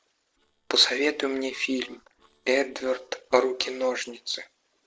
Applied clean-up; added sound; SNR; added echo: neural separator model SepFormer DNS4.